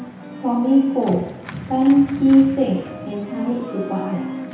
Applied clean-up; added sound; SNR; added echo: none; Organ; 13 dB; reverberation time 0.8 s.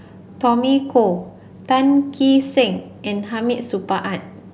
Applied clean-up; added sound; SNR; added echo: none; none; none; none.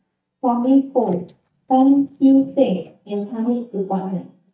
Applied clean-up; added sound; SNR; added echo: neural mask model DeepFilterNet 3.